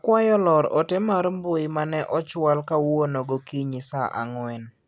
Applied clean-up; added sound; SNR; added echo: none; none; none; none.